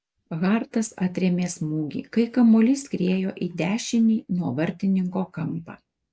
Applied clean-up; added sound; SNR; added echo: none; none; none; none.